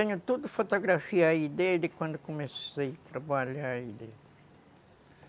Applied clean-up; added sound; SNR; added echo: none; none; none; none.